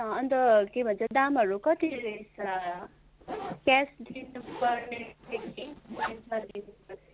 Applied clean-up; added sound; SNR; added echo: none; Zipper (clothing); 15 dB; none.